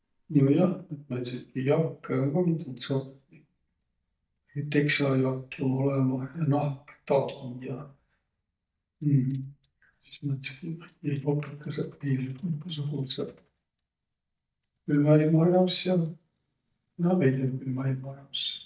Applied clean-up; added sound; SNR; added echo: neural mask model DeepFilterNet 3.